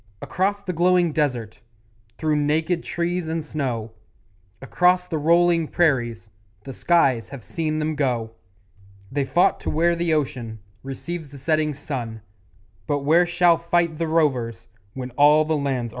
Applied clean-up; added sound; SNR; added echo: none; none; none; none.